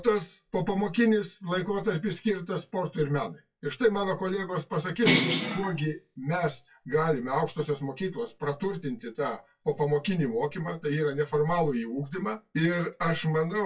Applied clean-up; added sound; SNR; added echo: classical method WPE with log-MMSE.